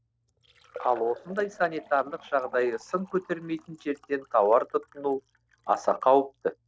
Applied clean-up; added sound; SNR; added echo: neural separator model SepFormer DNS4.